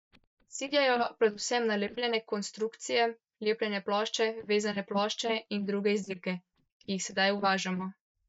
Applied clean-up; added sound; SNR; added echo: neural mask model DeepFilterNet 3.